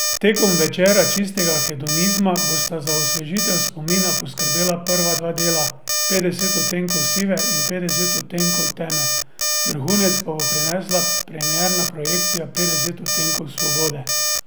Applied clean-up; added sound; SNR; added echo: none; Alarm; -2 dB; none.